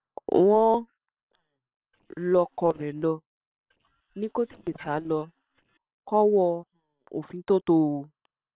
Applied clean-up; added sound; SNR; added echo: neural separator model SepFormer WHAM!.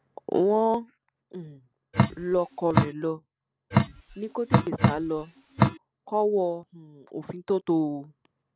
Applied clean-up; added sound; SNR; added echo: none; Drip; -4 dB; none.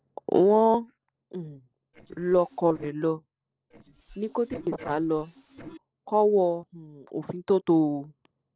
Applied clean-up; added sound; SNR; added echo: neural separator model SepFormer DNS4.